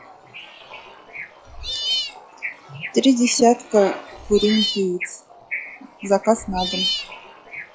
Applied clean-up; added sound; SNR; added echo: classical method log-MMSE.